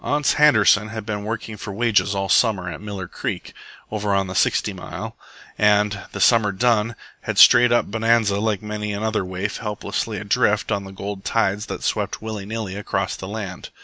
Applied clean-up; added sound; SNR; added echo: none; none; none; none.